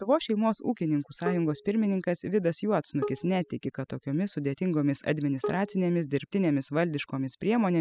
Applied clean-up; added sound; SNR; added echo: classical method spectral subtraction.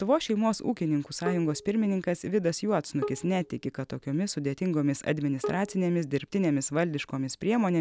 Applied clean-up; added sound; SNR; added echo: none; Bowed string instrument; 13 dB; none.